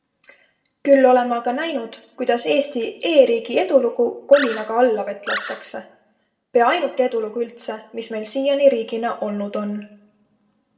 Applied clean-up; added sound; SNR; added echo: none; Animal; 10 dB; reverberation time 0.6 s.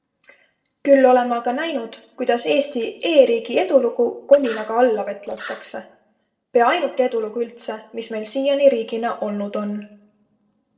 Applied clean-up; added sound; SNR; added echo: neural separator model SepFormer DNS4.